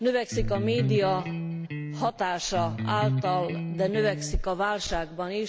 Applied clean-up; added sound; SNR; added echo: none; Electric guitar; 3 dB; none.